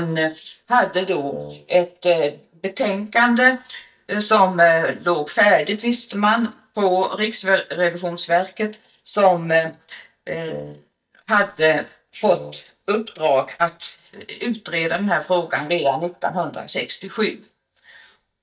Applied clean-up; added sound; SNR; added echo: neural mask model DeepFilterNet 3.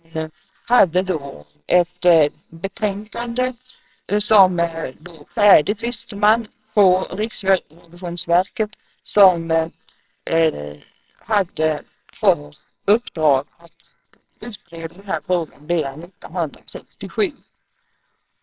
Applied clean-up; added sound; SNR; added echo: neural separator model SepFormer WHAMR!.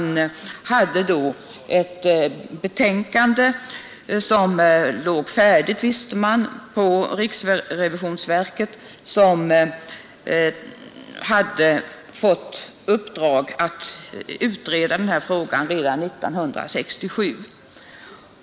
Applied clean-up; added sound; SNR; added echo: none; none; none; none.